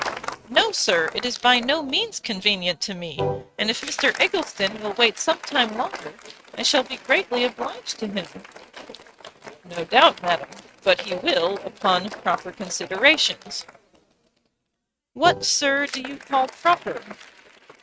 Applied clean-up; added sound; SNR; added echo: neural mask model RNNoise.